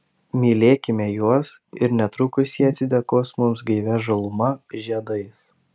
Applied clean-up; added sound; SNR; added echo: none; none; none; none.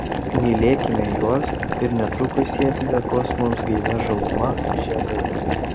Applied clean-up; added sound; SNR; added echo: none; Boiling; 0 dB; none.